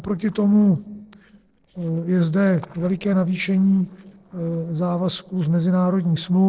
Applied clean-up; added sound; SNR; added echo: neural separator model SepFormer DNS4.